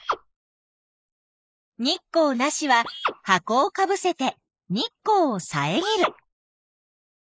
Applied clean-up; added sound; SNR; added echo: neural mask model Resemble Enhance denoiser.